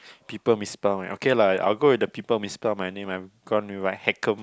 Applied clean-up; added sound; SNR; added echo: none; none; none; none.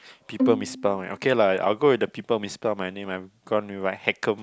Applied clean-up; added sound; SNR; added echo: none; Bowed string instrument; 5 dB; none.